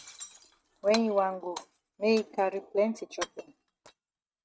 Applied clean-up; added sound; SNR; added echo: neural mask model RNNoise.